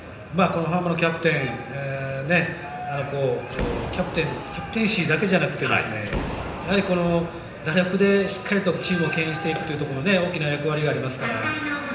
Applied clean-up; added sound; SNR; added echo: none; Boom; 11 dB; reverberation time 0.9 s.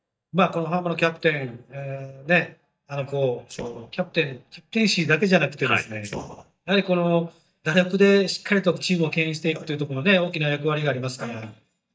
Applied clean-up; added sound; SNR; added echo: neural mask model DeepFilterNet 3.